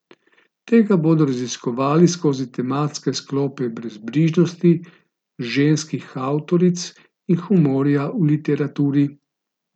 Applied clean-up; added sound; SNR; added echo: none; none; none; none.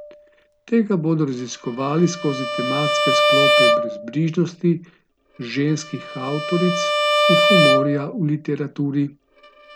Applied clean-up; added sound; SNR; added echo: none; Bowed string instrument; -1 dB; none.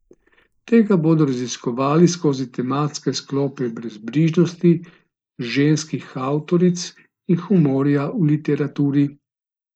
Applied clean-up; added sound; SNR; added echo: neural mask model Resemble Enhance denoiser.